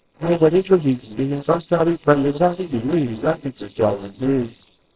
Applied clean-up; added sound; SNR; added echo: neural separator model SepFormer WHAMR!.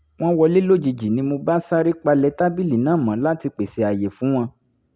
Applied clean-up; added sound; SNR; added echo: none; none; none; none.